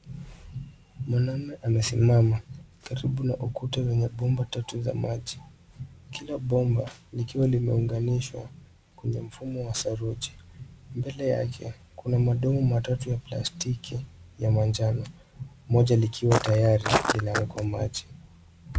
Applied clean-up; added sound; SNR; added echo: none; Walk, footsteps; 2 dB; none.